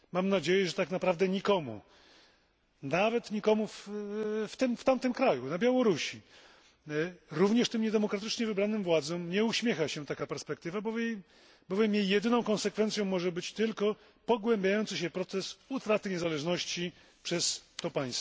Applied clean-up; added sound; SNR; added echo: none; none; none; none.